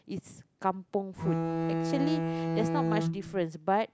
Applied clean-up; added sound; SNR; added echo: none; Bowed string instrument; -3 dB; none.